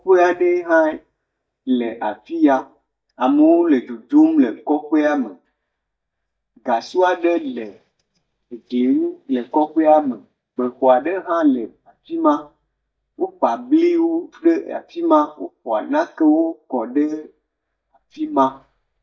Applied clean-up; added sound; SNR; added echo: neural mask model DeepFilterNet 3.